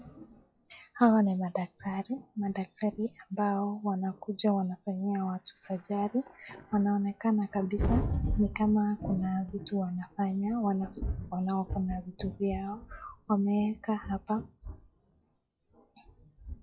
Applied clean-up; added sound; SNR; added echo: classical method log-MMSE.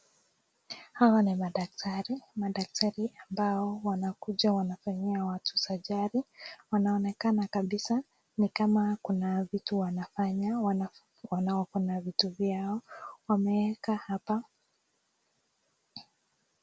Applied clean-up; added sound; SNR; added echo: none; none; none; none.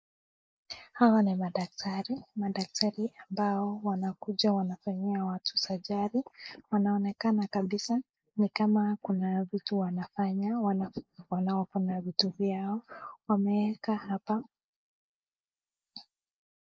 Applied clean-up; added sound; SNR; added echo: neural mask model Resemble Enhance denoiser.